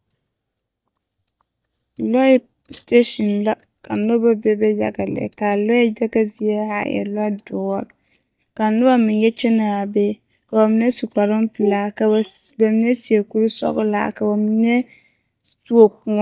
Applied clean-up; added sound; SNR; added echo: neural mask model DeepFilterNet 3.